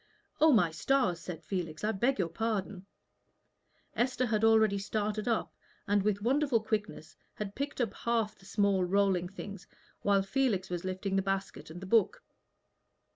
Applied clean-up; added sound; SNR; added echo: none; none; none; none.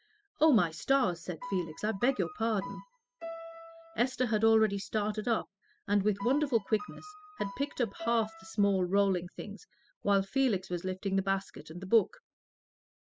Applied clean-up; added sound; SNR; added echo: classical method spectral subtraction.